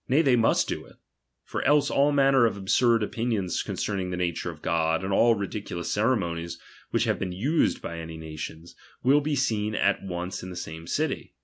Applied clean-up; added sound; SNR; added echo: none; none; none; none.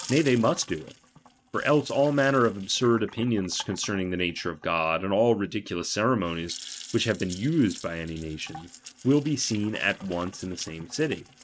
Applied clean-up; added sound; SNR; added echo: neural mask model RNNoise.